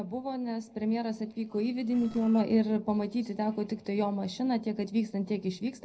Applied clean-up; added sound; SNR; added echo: neural separator model SepFormer DNS4.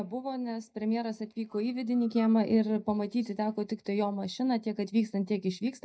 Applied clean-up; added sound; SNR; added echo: neural mask model DeepFilterNet 3.